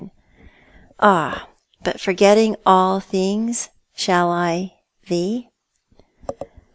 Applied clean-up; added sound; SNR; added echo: none; none; none; none.